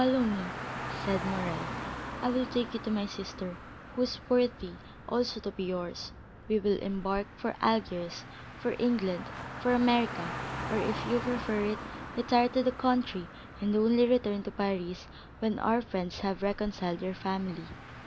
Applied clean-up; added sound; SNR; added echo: none; Car; 10 dB; none.